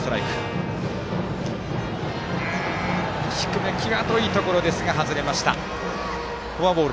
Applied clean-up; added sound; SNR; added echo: none; Bowed string instrument; 15 dB; none.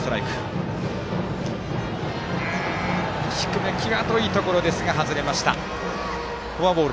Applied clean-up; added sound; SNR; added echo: none; none; none; none.